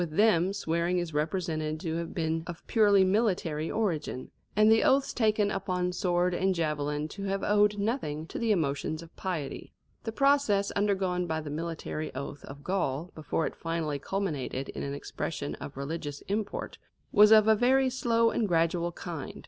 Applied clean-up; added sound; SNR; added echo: none; none; none; none.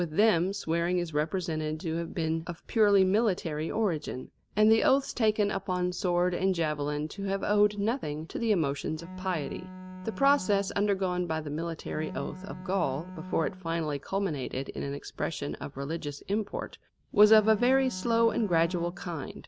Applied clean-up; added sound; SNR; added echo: none; Bowed string instrument; 13 dB; none.